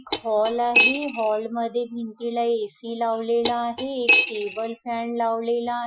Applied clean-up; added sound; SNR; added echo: classical method Wiener filter.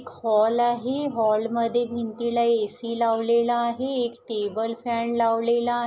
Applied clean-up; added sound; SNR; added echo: none; none; none; none.